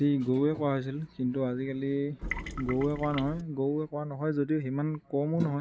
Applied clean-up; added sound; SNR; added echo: none; Trickle, dribble / Water tap, faucet; 8 dB; none.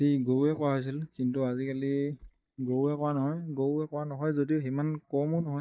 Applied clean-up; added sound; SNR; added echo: neural mask model DeepFilterNet 3.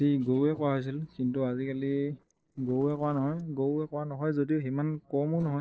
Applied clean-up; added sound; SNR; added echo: neural separator model SepFormer DNS4.